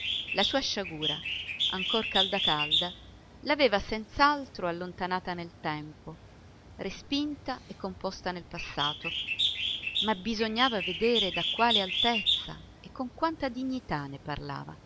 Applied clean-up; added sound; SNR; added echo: none; Bird; 2 dB; none.